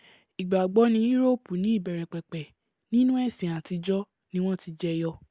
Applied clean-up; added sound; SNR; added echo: none; none; none; none.